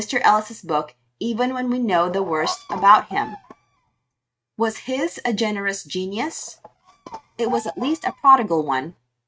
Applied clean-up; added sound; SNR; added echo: neural mask model RNNoise.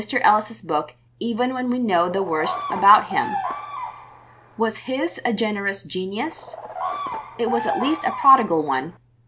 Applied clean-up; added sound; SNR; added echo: none; Bird vocalization, bird call, bird song; 8 dB; none.